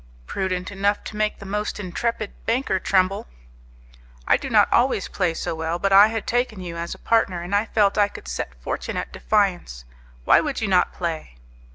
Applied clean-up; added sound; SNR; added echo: none; none; none; none.